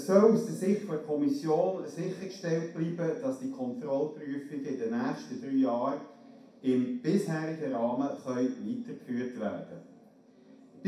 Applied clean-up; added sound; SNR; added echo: none; none; none; reverberation time 0.6 s.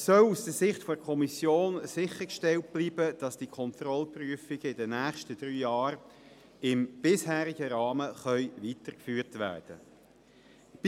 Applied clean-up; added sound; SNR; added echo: none; none; none; none.